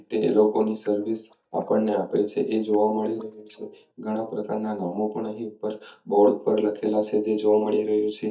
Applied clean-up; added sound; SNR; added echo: neural mask model DeepFilterNet 3.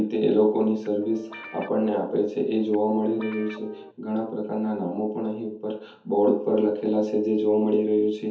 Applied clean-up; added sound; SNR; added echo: none; Guitar; 19 dB; reverberation time 0.5 s.